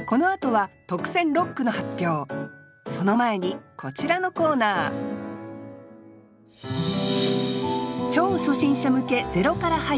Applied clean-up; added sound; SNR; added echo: none; none; none; none.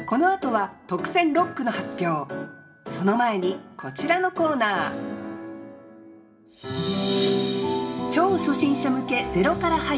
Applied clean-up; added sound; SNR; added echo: none; none; none; reverberation time 1.4 s.